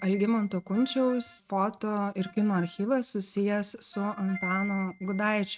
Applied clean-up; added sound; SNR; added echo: neural mask model RNNoise.